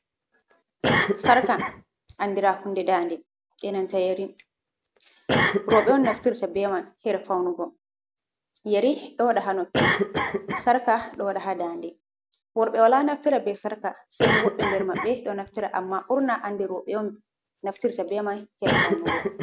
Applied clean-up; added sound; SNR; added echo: none; Cough; 4 dB; none.